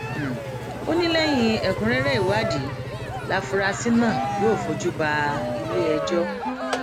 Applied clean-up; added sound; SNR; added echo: none; Cheering + Engine; 3 dB; none.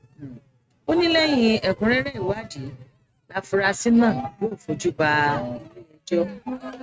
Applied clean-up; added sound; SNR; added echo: neural mask model RNNoise.